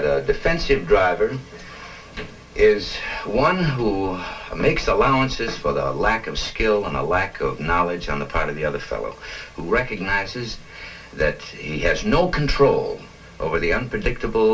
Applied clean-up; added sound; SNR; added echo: none; none; none; reverberation time 0.1 s.